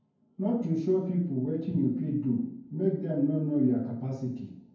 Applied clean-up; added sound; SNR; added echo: none; none; none; reverberation time 0.9 s.